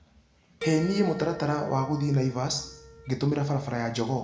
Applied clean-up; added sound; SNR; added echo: none; Harp; 14 dB; reverberation time 0.6 s.